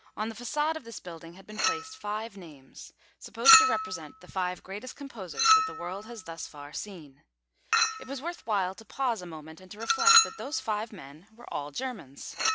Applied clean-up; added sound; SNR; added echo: none; Chink, clink; -4 dB; none.